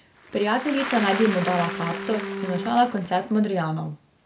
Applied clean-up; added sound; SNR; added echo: none; Bowed string instrument + Applause / Crowd; 8 dB; none.